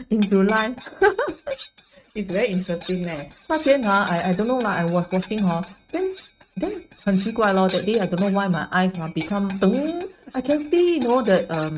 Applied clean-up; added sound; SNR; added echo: neural mask model RNNoise.